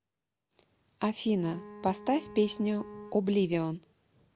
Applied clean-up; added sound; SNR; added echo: none; Bowed string instrument; 16 dB; none.